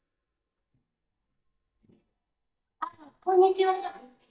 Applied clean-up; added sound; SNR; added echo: neural mask model DeepFilterNet 3.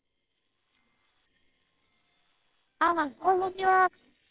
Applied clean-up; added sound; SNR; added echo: neural separator model SepFormer WHAMR!.